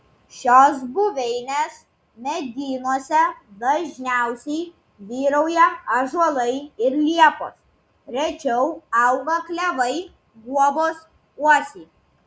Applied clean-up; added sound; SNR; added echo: none; none; none; none.